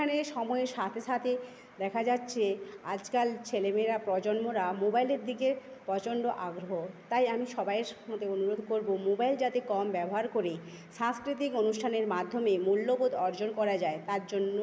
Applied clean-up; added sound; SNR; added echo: none; none; none; none.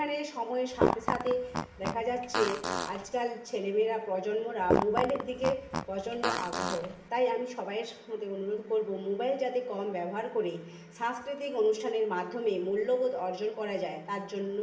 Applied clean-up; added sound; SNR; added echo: none; Fart; 1 dB; reverberation time 0.6 s.